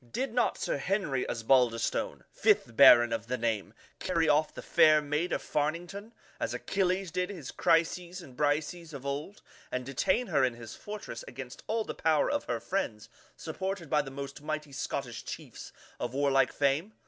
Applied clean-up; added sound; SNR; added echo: none; none; none; none.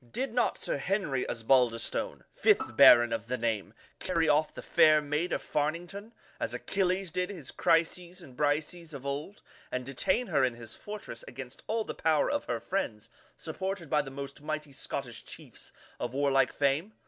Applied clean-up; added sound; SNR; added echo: none; Bowed string instrument; 15 dB; none.